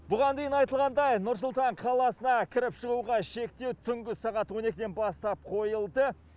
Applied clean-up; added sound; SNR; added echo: none; none; none; none.